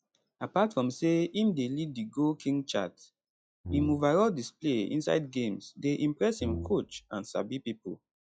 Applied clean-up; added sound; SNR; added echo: classical method log-MMSE.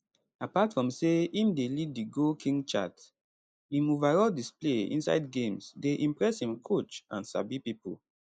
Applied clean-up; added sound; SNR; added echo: neural mask model Resemble Enhance denoiser.